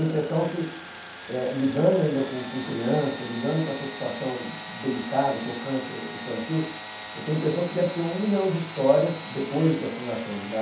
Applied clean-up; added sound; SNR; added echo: none; Sawing / Engine; 12 dB; reverberation time 0.7 s.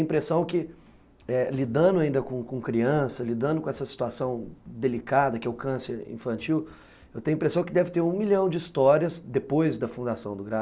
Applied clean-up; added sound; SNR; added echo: none; none; none; none.